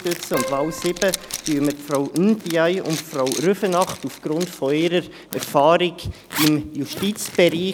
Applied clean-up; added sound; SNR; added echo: none; Keyboard (musical) + Zipper (clothing); 11 dB; none.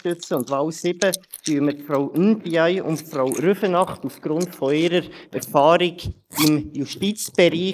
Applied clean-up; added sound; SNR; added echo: neural mask model Resemble Enhance denoiser.